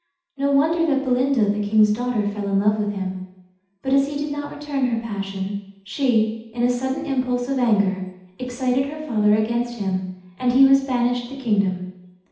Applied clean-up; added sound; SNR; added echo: none; none; none; reverberation time 0.8 s.